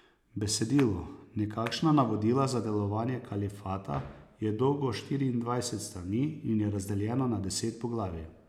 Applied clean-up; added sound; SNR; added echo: none; Clapping; 13 dB; none.